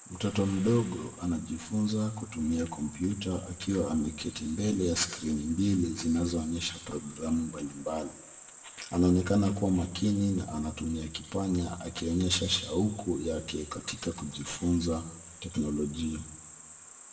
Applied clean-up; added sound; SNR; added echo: none; Cricket; 17 dB; reverberation time 0.7 s.